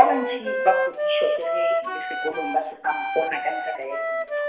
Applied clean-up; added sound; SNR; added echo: none; Wind instrument, woodwind instrument; 0 dB; reverberation time 1.1 s.